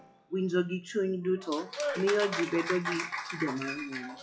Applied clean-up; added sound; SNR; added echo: classical method WPE with log-MMSE.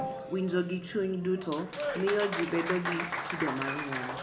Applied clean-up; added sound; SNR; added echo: none; Applause; 4 dB; reverberation time 0.8 s.